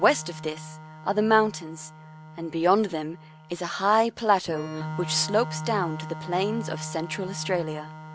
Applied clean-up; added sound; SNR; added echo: none; Organ; 11 dB; none.